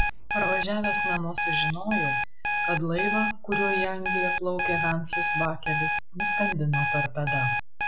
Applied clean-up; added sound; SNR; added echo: none; Alarm; -2 dB; none.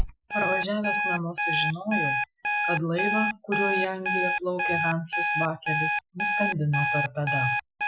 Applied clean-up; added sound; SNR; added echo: classical method Wiener filter.